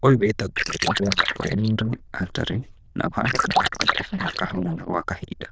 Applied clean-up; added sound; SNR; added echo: neural diffusion model UNIVERSE++.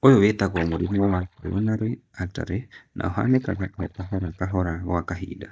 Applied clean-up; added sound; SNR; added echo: neural mask model DeepFilterNet 3.